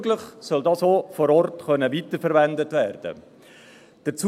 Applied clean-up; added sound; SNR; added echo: none; none; none; none.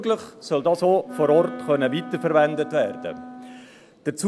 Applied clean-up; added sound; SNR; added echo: none; Wind instrument, woodwind instrument; 15 dB; none.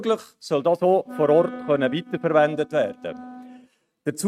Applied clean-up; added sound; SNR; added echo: neural mask model RNNoise.